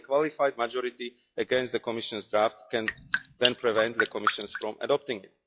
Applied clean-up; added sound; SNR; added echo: classical method log-MMSE.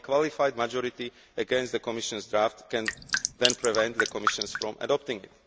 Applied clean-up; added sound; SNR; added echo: none; Drip; 1 dB; none.